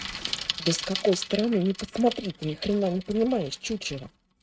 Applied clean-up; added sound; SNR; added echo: neural mask model RNNoise.